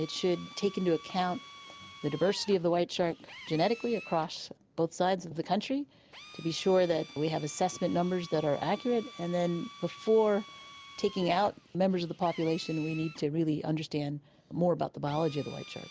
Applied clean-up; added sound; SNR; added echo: none; Drill; 19 dB; none.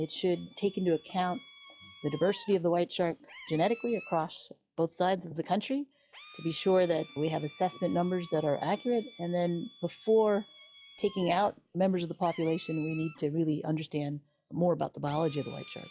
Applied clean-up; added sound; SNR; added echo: classical method log-MMSE.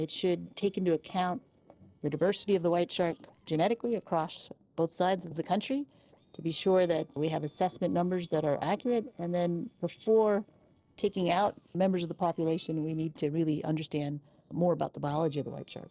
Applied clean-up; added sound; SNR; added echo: neural separator model SepFormer DNS4.